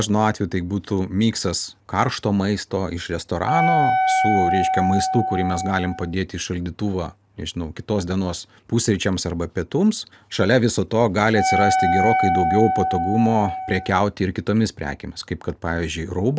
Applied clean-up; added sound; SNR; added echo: none; Wind instrument, woodwind instrument; 0 dB; none.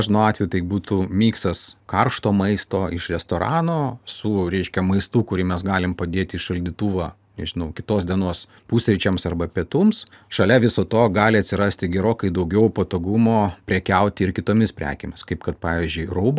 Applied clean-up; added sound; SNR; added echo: none; none; none; none.